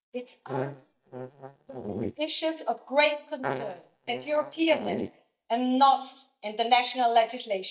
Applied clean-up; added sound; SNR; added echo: neural mask model DeepFilterNet 3.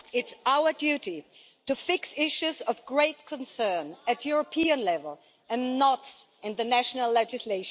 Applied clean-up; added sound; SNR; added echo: none; none; none; none.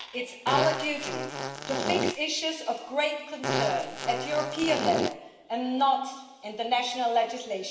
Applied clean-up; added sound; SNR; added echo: none; Fart; 1 dB; reverberation time 1.4 s.